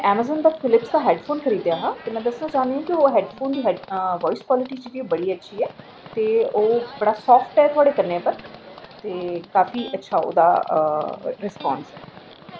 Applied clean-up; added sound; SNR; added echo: none; Electric guitar + Livestock, farm animals, working animals; 20 dB; none.